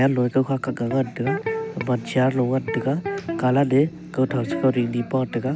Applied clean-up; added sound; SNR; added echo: none; Electric guitar; 11 dB; none.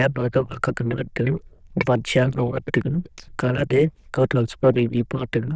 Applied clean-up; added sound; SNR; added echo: neural diffusion model UNIVERSE++.